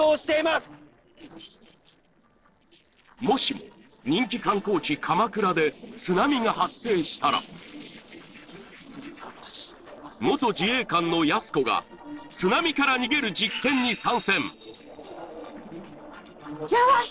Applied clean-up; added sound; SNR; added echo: neural separator model SepFormer DNS4.